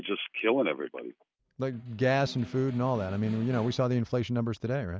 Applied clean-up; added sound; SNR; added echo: none; Snare drum; 18 dB; none.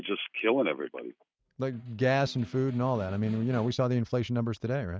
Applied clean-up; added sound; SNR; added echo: neural mask model RNNoise.